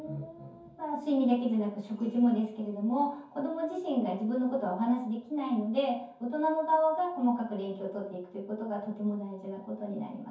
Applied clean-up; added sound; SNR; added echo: none; none; none; reverberation time 0.6 s.